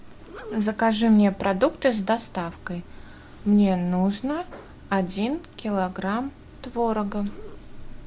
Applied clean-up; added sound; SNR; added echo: none; none; none; none.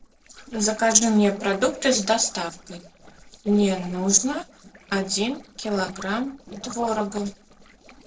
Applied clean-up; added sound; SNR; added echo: neural separator model SepFormer DNS4.